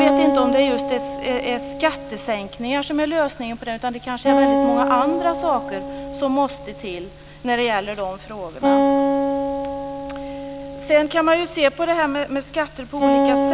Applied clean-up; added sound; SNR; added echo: none; Acoustic guitar; 0 dB; none.